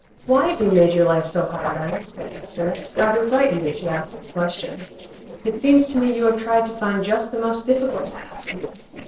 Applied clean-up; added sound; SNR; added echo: neural separator model SepFormer DNS4.